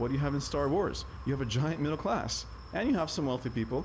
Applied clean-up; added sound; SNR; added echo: none; Wind; 12 dB; none.